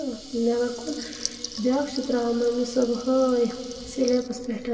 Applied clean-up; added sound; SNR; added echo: none; Water tap, faucet / Liquid; 15 dB; reverberation time 2.3 s.